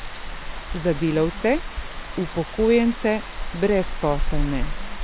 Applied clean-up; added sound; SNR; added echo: none; Rain; 3 dB; none.